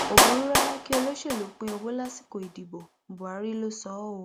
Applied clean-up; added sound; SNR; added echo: none; Clapping; -4 dB; none.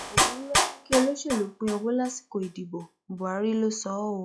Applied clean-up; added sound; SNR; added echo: classical method log-MMSE.